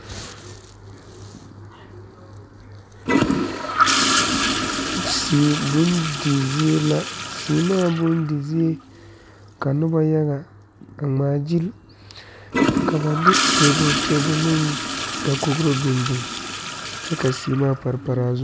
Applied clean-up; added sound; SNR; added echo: none; Toilet flush / Gurgling; 2 dB; none.